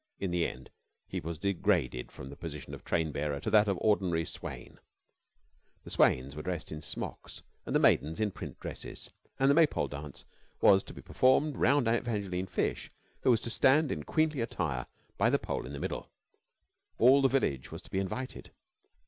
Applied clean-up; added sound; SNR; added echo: none; none; none; none.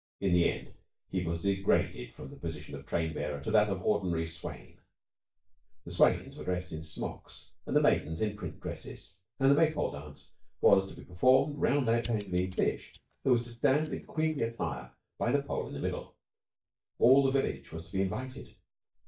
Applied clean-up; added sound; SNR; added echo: neural mask model DeepFilterNet 3.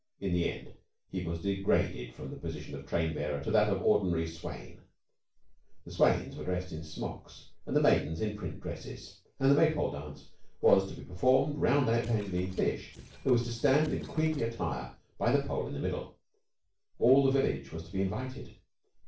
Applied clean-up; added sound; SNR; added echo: neural separator model SepFormer DNS4.